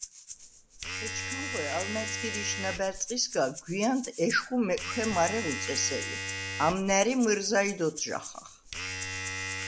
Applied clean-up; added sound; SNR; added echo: none; Domestic sounds, home sounds + Rattle (instrument); 7 dB; none.